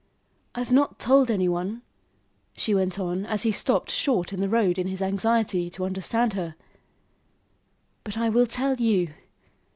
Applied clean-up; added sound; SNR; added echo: none; none; none; none.